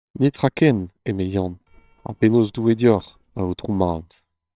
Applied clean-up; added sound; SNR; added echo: neural separator model SepFormer WHAMR!.